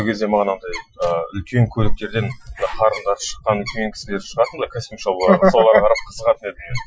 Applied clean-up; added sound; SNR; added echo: classical method Wiener filter.